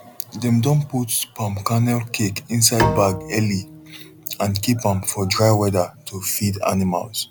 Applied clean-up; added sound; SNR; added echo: none; Bowed string instrument; 8 dB; none.